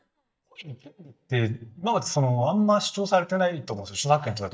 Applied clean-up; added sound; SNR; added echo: neural mask model DeepFilterNet 3.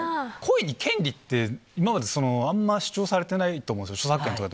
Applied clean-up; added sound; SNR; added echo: none; none; none; none.